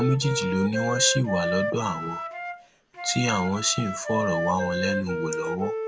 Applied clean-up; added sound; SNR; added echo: none; Wind instrument, woodwind instrument; 3 dB; none.